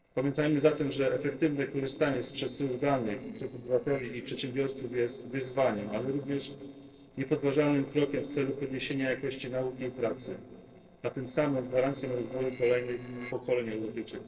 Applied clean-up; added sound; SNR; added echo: neural separator model SepFormer DNS4.